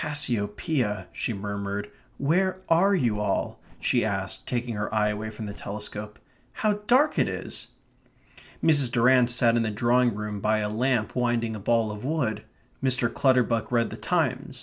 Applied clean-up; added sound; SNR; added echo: none; Bird; 19 dB; none.